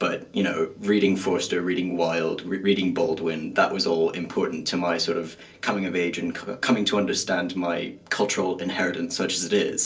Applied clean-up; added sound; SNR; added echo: none; none; none; reverberation time 0.3 s.